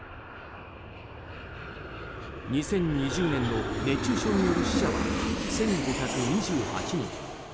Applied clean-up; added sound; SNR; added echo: none; Aircraft; 1 dB; none.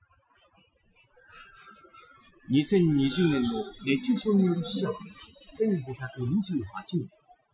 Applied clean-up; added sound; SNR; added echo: classical method Wiener filter.